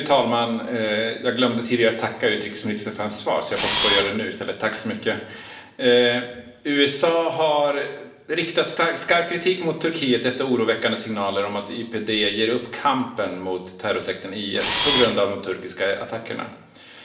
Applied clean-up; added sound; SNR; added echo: none; Camera; 0 dB; reverberation time 0.8 s.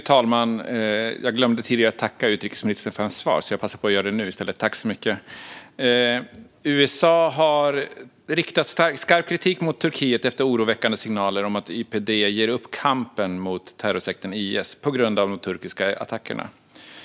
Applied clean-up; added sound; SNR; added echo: none; none; none; none.